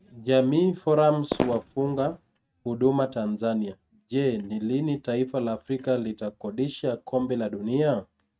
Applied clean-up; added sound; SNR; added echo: neural mask model RNNoise.